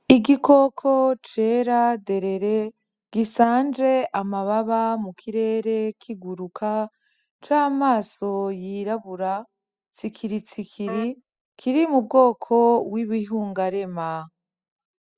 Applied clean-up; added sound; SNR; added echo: classical method spectral subtraction.